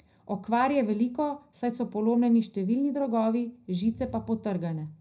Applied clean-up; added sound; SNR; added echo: none; none; none; reverberation time 0.4 s.